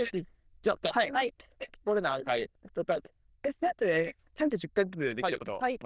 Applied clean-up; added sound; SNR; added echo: neural diffusion model UNIVERSE++.